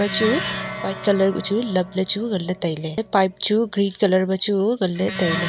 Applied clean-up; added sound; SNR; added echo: none; Plucked string instrument; 10 dB; none.